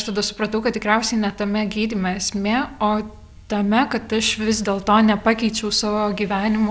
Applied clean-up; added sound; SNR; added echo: none; none; none; none.